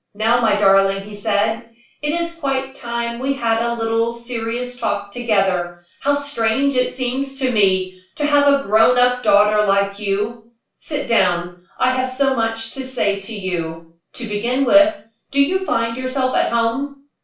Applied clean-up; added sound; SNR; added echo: none; none; none; reverberation time 0.3 s.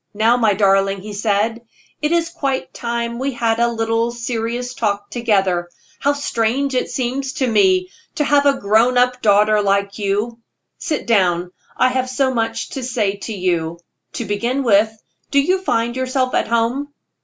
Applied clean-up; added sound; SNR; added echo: none; none; none; none.